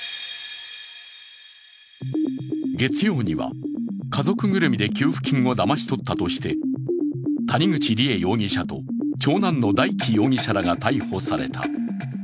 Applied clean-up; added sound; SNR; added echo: none; none; none; none.